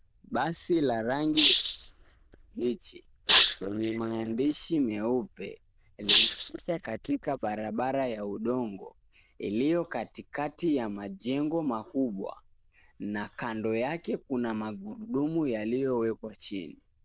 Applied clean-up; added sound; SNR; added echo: neural diffusion model UNIVERSE++.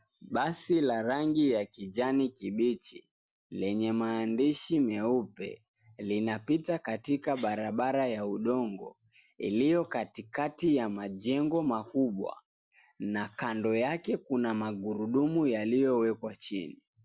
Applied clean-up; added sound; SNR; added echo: none; none; none; none.